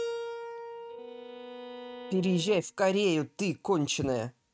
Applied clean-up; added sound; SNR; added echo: neural mask model RNNoise.